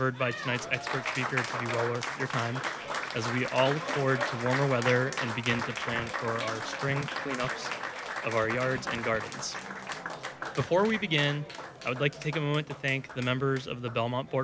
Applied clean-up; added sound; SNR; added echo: none; Applause; 5 dB; none.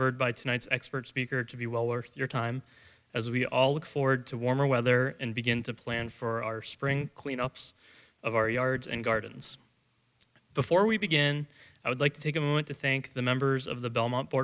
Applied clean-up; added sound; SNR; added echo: none; none; none; none.